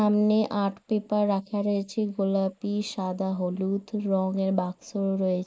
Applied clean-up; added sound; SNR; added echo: neural mask model Resemble Enhance denoiser.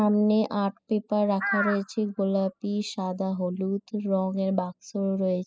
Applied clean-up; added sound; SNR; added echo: classical method spectral subtraction.